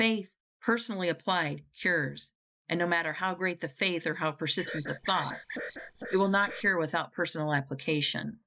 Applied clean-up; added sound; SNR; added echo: neural mask model Resemble Enhance denoiser.